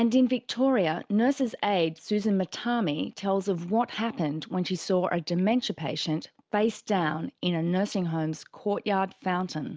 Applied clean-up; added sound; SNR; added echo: none; none; none; none.